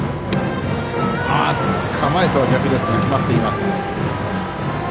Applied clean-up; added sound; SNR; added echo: none; Harmonica; 12 dB; none.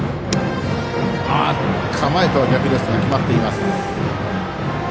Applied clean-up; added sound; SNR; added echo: none; none; none; none.